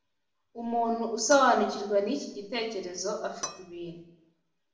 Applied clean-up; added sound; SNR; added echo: none; Cutlery, silverware / Dishes, pots, and pans; 12 dB; reverberation time 0.8 s.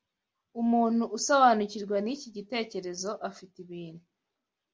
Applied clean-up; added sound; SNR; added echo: none; none; none; none.